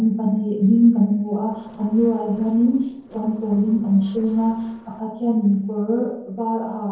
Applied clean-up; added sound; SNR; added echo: neural separator model SepFormer DNS4.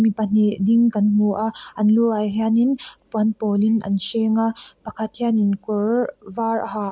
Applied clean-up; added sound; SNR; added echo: none; none; none; none.